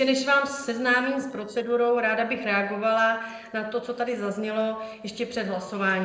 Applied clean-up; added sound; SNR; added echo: neural separator model SepFormer DNS4.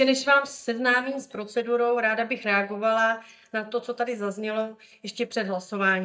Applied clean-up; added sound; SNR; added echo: neural mask model DeepFilterNet 3.